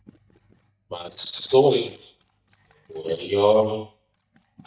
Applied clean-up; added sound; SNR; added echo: neural mask model DeepFilterNet 3.